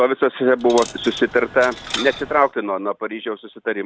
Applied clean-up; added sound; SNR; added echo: none; Coin (dropping); 13 dB; none.